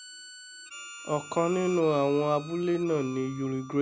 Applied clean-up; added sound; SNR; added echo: none; Harmonica; 16 dB; none.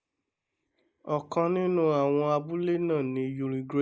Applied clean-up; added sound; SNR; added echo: neural mask model Resemble Enhance denoiser.